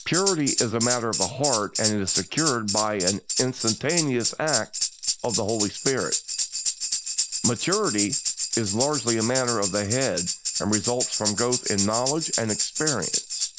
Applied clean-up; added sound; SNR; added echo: none; Tambourine; 0 dB; none.